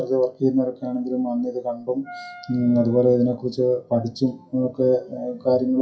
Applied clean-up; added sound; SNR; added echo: classical method WPE with log-MMSE.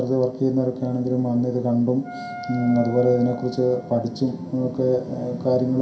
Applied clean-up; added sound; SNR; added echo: none; Wind instrument, woodwind instrument; 15 dB; reverberation time 0.5 s.